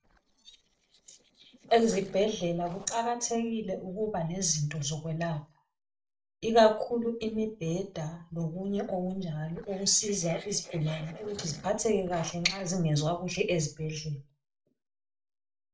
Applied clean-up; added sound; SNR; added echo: neural separator model SepFormer DNS4.